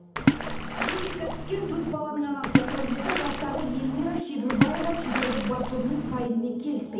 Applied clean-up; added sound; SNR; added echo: none; Splash, splatter; -1 dB; reverberation time 0.8 s.